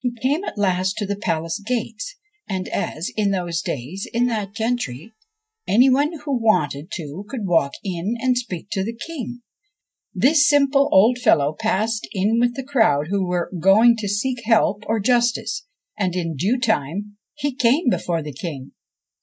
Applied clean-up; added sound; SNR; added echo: neural mask model DeepFilterNet 3.